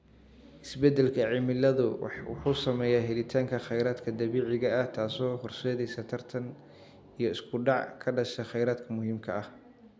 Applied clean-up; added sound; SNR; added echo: none; none; none; none.